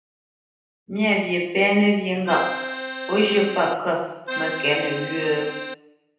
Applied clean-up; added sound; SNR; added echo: none; Accordion; 7 dB; reverberation time 0.9 s.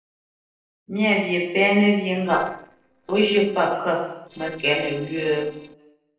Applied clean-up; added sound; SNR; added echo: neural separator model SepFormer DNS4.